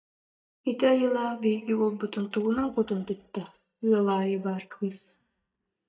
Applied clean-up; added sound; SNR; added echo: neural mask model DeepFilterNet 3.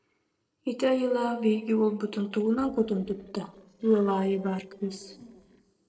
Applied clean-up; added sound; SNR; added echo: neural separator model SepFormer DNS4.